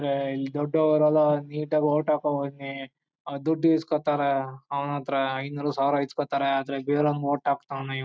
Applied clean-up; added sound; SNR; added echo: none; none; none; none.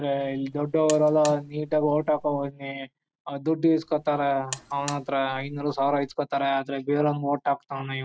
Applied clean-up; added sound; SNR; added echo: none; Alarm; 17 dB; none.